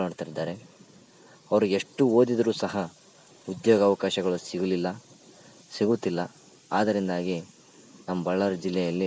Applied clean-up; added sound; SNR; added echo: neural mask model Resemble Enhance denoiser.